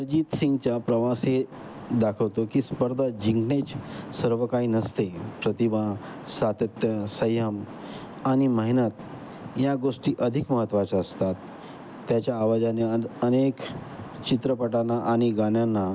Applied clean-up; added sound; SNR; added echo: none; none; none; none.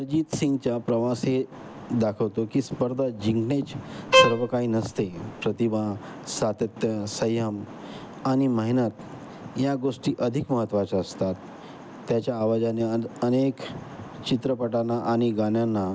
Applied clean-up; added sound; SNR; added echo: none; Bowed string instrument; -3 dB; none.